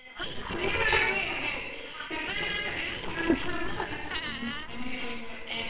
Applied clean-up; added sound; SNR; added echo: neural separator model SepFormer WHAMR!.